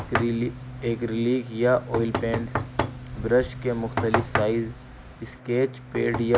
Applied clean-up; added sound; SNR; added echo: none; Knock; 6 dB; none.